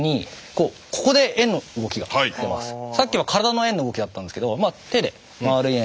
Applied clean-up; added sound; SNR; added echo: none; none; none; none.